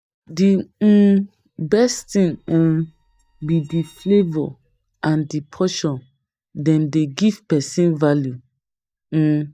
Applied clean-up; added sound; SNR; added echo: neural mask model DeepFilterNet 3.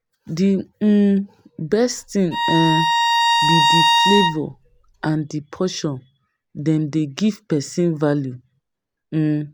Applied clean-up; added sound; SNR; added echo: none; Bowed string instrument; -3 dB; none.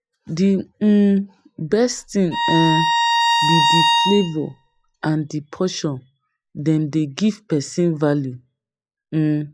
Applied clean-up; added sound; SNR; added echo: classical method log-MMSE.